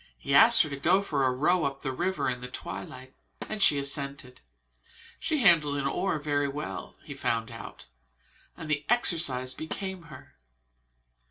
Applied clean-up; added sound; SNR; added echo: neural separator model SepFormer DNS4.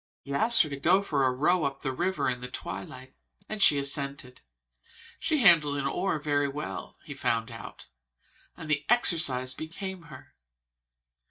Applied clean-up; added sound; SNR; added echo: neural mask model DeepFilterNet 3.